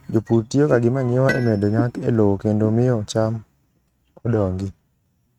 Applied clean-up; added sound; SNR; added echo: neural mask model RNNoise.